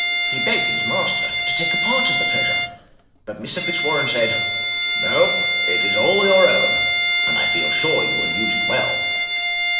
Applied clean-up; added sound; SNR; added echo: none; Bowed string instrument; -4 dB; reverberation time 1.0 s.